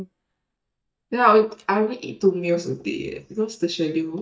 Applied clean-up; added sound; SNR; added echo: neural mask model DeepFilterNet 3.